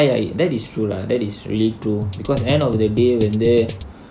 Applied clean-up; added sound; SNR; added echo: none; Drum kit; 7 dB; none.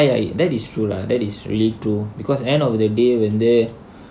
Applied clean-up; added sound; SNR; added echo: none; none; none; none.